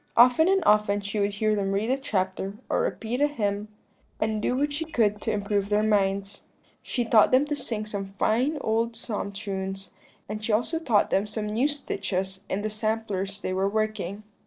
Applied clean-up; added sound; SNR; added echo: neural separator model SepFormer DNS4.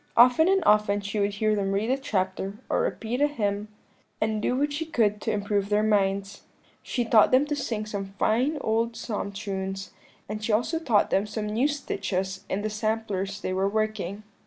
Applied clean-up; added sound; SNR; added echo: none; none; none; none.